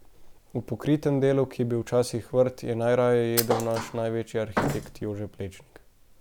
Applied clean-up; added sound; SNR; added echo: none; Thump, thud; 4 dB; none.